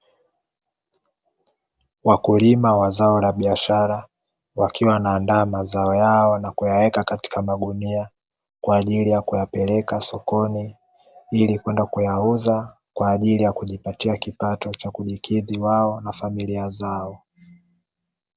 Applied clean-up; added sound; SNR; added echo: none; none; none; none.